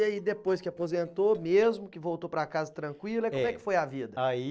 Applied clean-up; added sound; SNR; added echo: neural separator model SepFormer DNS4.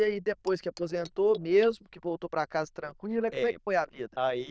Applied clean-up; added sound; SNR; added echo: neural diffusion model UNIVERSE++.